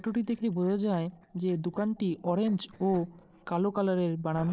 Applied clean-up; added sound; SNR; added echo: neural separator model SepFormer DNS4.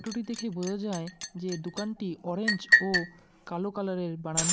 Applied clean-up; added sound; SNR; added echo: none; Liquid; -2 dB; none.